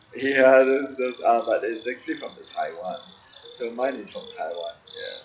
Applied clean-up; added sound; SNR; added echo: classical method WPE with log-MMSE.